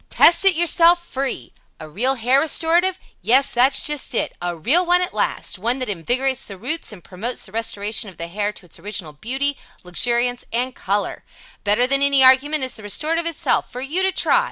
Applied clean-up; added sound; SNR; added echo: none; none; none; none.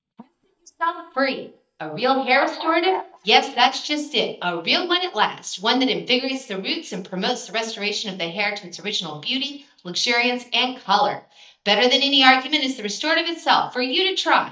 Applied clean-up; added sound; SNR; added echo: neural mask model DeepFilterNet 3.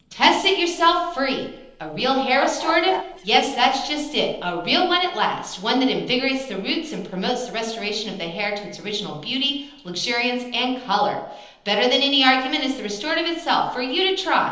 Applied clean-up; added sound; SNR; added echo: neural separator model SepFormer DNS4.